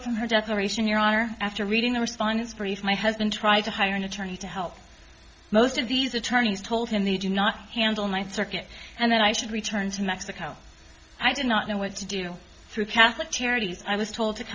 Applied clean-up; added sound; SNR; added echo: none; none; none; none.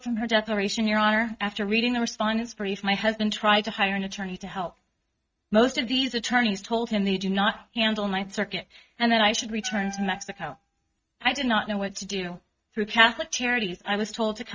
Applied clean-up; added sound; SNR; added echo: neural mask model RNNoise.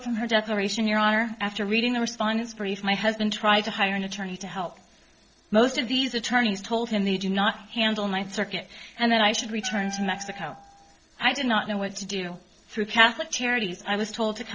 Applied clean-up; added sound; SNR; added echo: neural separator model SepFormer DNS4.